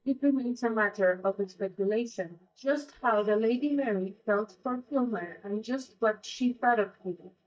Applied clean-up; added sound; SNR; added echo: neural mask model DeepFilterNet 3.